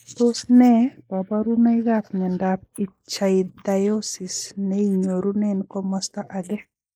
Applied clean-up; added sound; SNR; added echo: neural mask model Resemble Enhance denoiser.